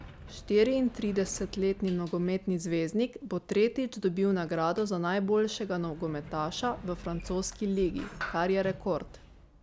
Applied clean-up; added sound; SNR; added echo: none; Sliding door; 16 dB; none.